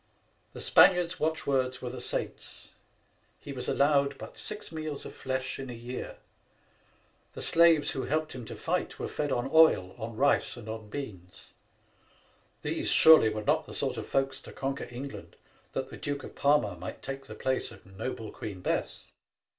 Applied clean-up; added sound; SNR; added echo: none; none; none; reverberation time 0.2 s.